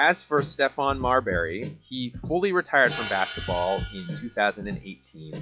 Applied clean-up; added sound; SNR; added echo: classical method log-MMSE.